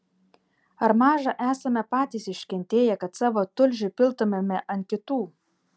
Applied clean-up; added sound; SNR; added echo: none; none; none; none.